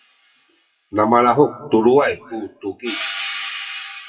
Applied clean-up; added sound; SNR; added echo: classical method WPE with log-MMSE.